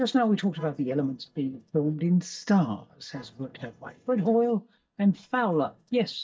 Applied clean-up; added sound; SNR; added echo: neural mask model DeepFilterNet 3.